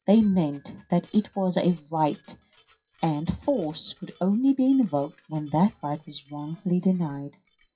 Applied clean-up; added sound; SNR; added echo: classical method WPE with log-MMSE.